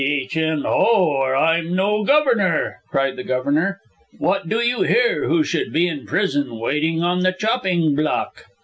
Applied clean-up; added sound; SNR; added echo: none; none; none; none.